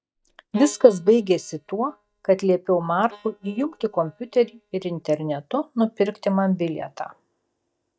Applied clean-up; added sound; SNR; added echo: neural mask model DeepFilterNet 3.